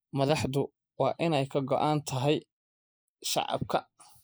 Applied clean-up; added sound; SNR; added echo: neural mask model Resemble Enhance denoiser.